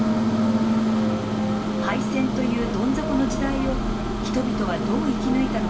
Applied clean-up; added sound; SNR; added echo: none; Microwave oven; -2 dB; reverberation time 0.7 s.